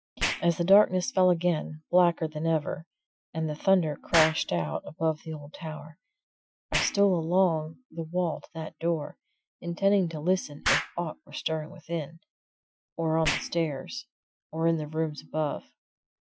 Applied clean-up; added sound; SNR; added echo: classical method Wiener filter.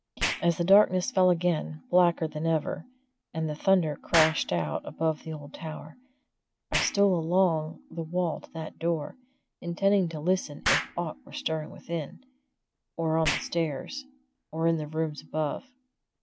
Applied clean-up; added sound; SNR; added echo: none; Explosion; 10 dB; none.